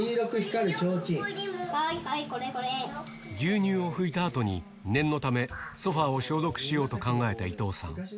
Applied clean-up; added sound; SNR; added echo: none; none; none; none.